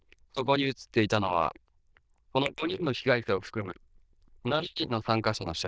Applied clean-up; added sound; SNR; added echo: neural diffusion model UNIVERSE++.